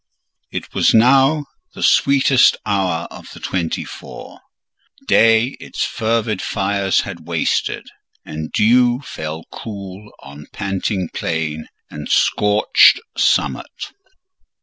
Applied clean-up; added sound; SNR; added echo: none; none; none; none.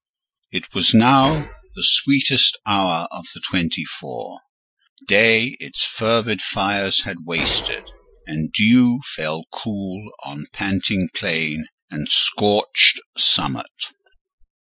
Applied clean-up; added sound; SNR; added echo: classical method Wiener filter.